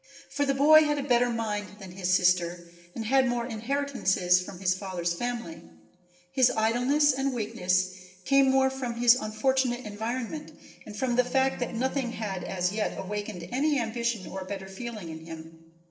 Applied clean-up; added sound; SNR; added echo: neural separator model SepFormer DNS4.